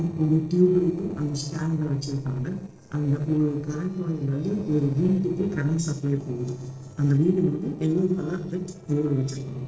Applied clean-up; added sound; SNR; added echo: neural separator model SepFormer DNS4.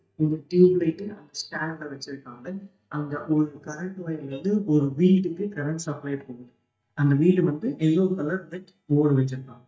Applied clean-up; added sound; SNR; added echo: neural mask model DeepFilterNet 3.